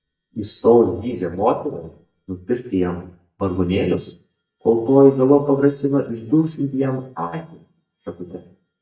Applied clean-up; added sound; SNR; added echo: neural mask model DeepFilterNet 3.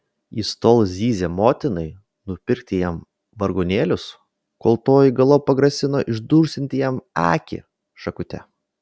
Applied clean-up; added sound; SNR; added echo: none; none; none; none.